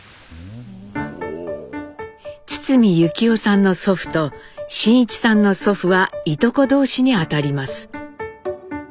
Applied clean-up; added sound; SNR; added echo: none; none; none; none.